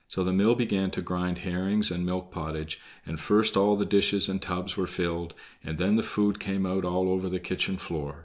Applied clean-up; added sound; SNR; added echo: none; none; none; none.